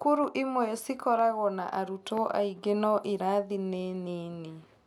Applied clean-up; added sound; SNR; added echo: none; none; none; none.